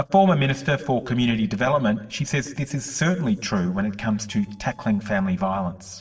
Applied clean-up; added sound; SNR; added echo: neural separator model SepFormer DNS4.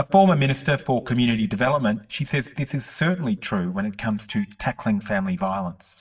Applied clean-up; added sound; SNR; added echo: neural mask model DeepFilterNet 3.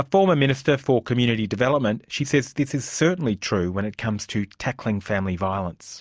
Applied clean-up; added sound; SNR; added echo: none; none; none; none.